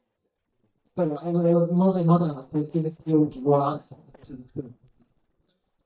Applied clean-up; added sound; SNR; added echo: neural mask model DeepFilterNet 3.